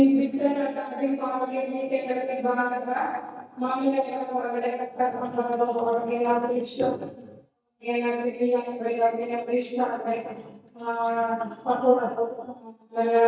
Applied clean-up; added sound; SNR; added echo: neural mask model DeepFilterNet 3.